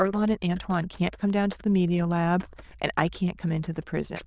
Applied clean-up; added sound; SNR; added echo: neural diffusion model UNIVERSE++.